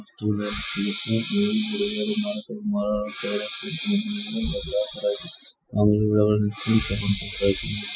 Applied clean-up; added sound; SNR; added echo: classical method Wiener filter.